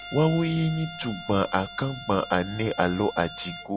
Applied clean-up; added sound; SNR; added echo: none; Bowed string instrument; 14 dB; none.